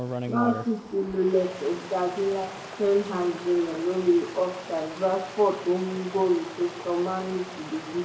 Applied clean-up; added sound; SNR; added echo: none; Stream; 12 dB; reverberation time 0.6 s.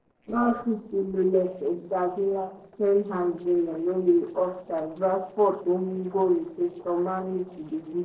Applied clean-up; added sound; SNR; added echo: neural separator model SepFormer DNS4.